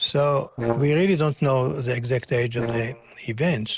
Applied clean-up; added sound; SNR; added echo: neural separator model SepFormer DNS4.